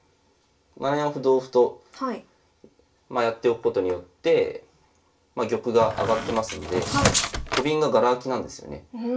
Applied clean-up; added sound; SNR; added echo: none; Squeak; 2 dB; reverberation time 0.2 s.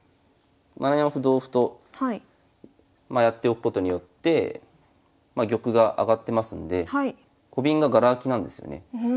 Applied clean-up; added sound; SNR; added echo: none; none; none; none.